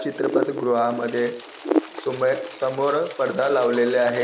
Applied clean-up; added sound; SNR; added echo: none; Wind; 7 dB; none.